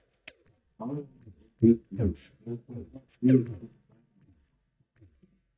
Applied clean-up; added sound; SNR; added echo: neural mask model DeepFilterNet 3.